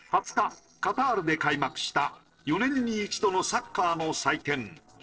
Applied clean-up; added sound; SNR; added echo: neural separator model SepFormer DNS4.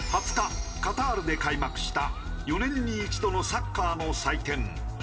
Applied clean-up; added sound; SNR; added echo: none; Musical instrument; 18 dB; reverberation time 0.5 s.